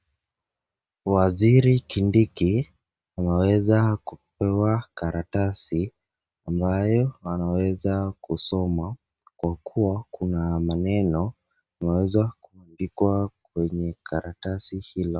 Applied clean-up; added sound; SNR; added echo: none; none; none; none.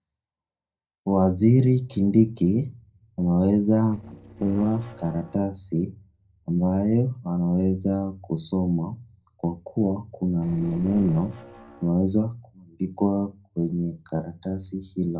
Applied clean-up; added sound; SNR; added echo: neural separator model SepFormer DNS4.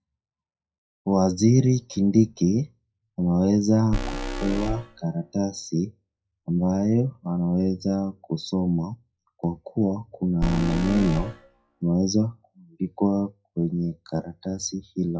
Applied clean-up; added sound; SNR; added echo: classical method WPE with log-MMSE.